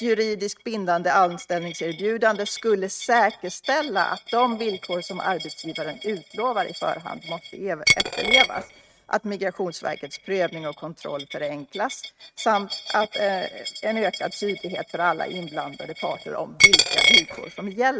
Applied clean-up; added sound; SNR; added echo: neural mask model RNNoise.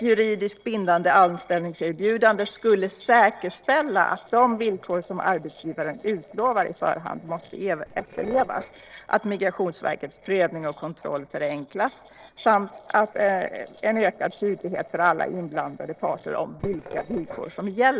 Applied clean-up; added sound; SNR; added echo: neural separator model SepFormer DNS4.